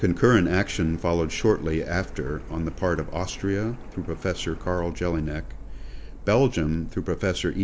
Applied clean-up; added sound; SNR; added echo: none; Printer; 11 dB; none.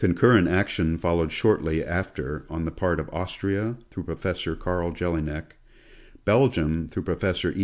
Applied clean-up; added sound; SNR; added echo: none; none; none; none.